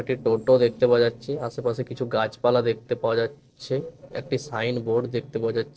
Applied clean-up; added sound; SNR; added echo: neural separator model SepFormer DNS4.